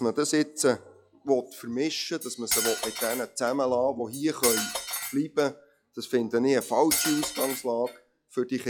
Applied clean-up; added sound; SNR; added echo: classical method log-MMSE.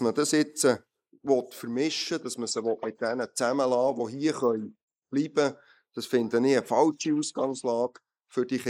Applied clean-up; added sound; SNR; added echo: neural mask model Resemble Enhance denoiser.